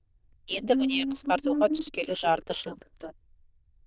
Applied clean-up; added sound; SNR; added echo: neural diffusion model UNIVERSE++.